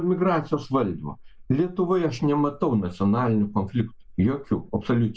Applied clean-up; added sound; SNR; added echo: neural mask model Resemble Enhance denoiser.